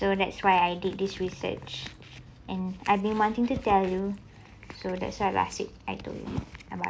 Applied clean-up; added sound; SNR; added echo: none; none; none; none.